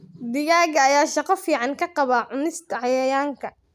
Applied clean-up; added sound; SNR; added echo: none; none; none; none.